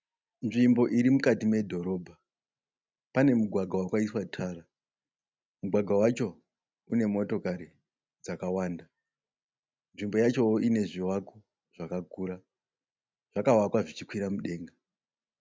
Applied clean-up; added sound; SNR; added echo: none; none; none; none.